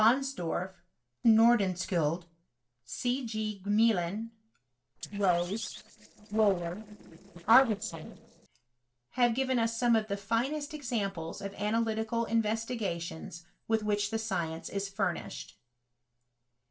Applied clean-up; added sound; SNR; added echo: neural separator model SepFormer DNS4.